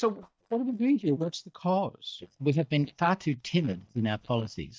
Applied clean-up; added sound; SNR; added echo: neural mask model DeepFilterNet 3.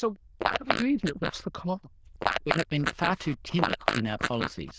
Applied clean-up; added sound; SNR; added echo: neural diffusion model UNIVERSE++.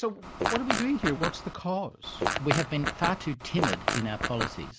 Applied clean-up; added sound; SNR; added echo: none; Fart; 1 dB; none.